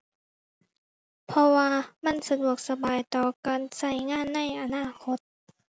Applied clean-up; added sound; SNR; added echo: none; none; none; none.